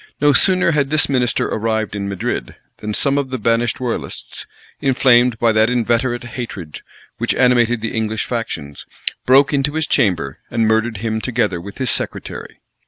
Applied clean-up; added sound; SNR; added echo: none; none; none; none.